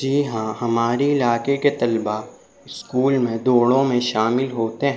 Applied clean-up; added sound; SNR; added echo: none; none; none; none.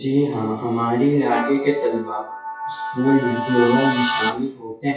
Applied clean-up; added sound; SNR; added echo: classical method WPE with log-MMSE.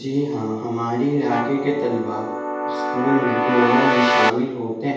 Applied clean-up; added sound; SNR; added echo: none; Keyboard (musical); 0 dB; reverberation time 0.9 s.